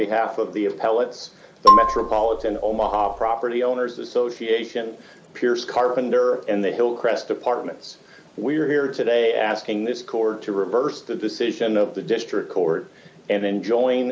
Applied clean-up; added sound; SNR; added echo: none; Marimba, xylophone; -3 dB; none.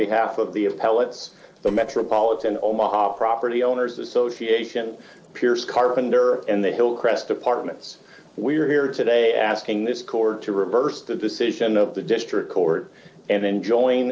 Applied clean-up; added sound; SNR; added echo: neural separator model SepFormer DNS4.